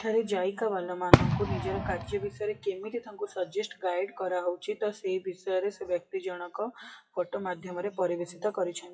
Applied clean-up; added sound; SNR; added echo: classical method WPE with log-MMSE.